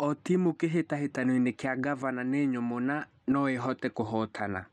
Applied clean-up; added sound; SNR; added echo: none; none; none; none.